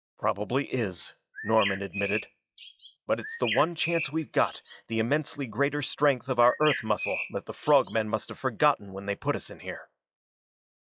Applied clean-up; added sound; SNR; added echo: classical method log-MMSE.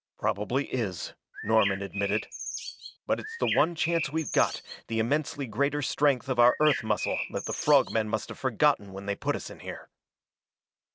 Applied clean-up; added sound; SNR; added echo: none; Bird; 7 dB; none.